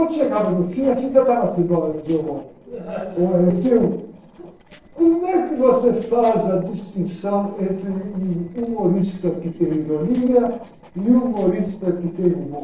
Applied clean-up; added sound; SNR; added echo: neural separator model SepFormer DNS4.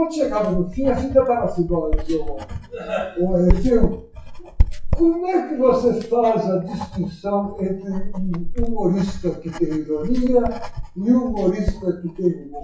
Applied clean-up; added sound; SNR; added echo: classical method WPE with log-MMSE.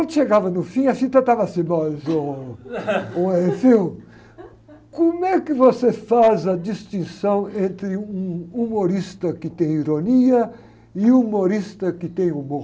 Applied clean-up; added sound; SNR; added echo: none; none; none; none.